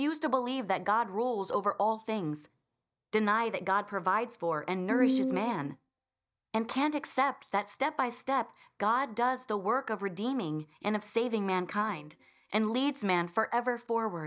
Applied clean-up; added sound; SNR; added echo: neural mask model DeepFilterNet 3.